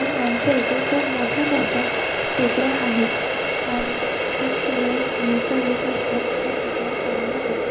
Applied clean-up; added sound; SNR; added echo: none; Water tap, faucet; -2 dB; reverberation time 0.3 s.